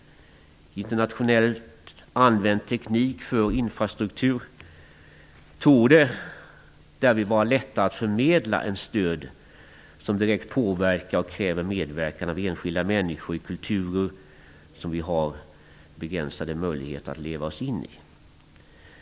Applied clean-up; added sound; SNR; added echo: none; none; none; none.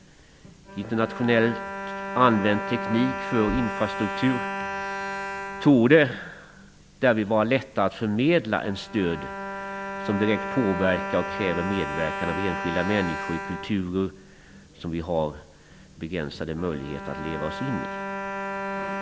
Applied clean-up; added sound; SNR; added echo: none; Bowed string instrument; 7 dB; none.